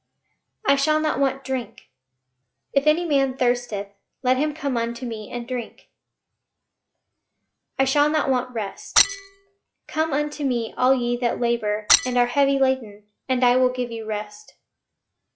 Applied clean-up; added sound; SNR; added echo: classical method log-MMSE.